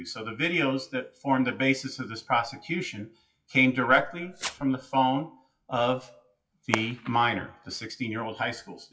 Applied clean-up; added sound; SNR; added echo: classical method WPE with log-MMSE.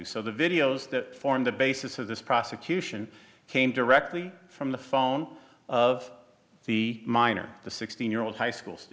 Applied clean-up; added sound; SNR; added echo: none; none; none; none.